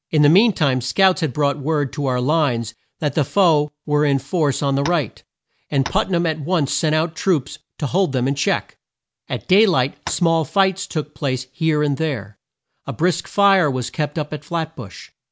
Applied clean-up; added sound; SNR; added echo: none; Tap; 14 dB; none.